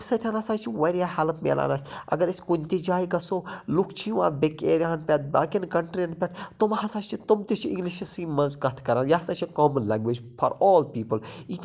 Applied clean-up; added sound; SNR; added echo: none; none; none; none.